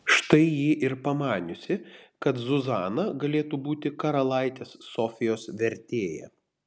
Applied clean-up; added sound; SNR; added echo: none; none; none; none.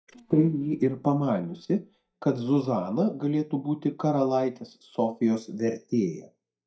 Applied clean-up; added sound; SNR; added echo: neural mask model DeepFilterNet 3.